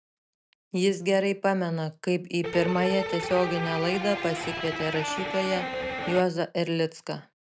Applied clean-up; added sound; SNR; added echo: none; Electric guitar; 5 dB; none.